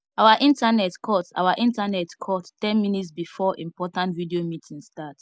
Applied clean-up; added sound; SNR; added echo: none; none; none; none.